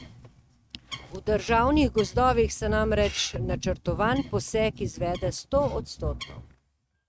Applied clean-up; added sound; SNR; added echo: neural mask model RNNoise.